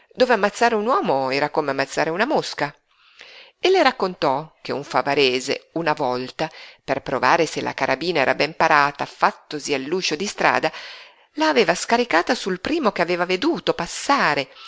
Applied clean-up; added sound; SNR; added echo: none; none; none; none.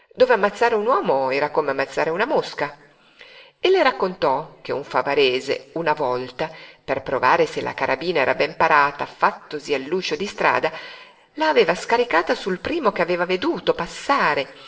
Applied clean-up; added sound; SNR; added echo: none; none; none; reverberation time 1.3 s.